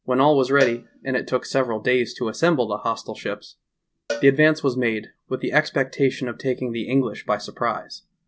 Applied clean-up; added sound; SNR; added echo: none; Cowbell; 16 dB; none.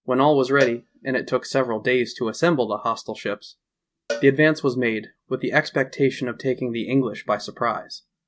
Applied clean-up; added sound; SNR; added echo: neural mask model RNNoise.